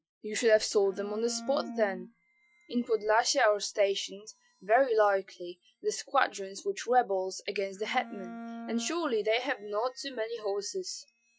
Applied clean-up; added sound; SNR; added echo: classical method Wiener filter.